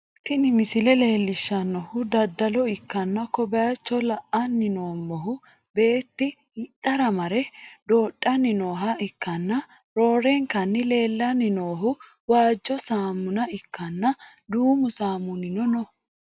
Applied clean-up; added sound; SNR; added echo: none; none; none; none.